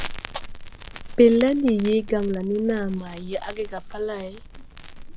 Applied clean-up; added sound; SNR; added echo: none; Crackle; 11 dB; none.